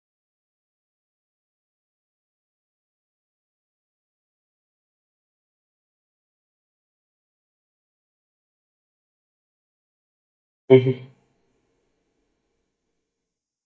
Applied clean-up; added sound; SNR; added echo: neural mask model DeepFilterNet 3.